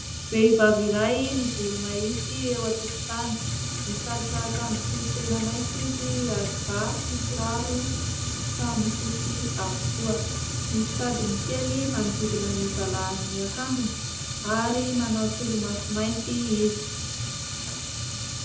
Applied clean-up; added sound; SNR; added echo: none; Fire; 2 dB; reverberation time 0.8 s.